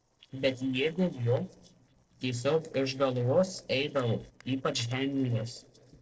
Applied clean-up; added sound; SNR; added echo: neural separator model SepFormer DNS4.